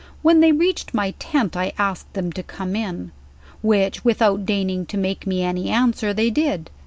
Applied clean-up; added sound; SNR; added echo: none; none; none; none.